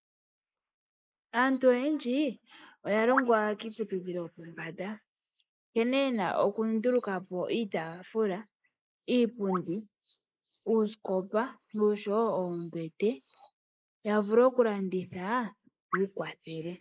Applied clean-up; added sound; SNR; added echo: neural mask model Resemble Enhance denoiser.